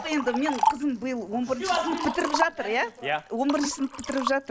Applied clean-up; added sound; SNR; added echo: none; Liquid; 4 dB; none.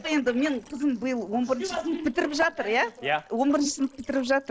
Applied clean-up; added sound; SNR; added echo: neural separator model SepFormer DNS4.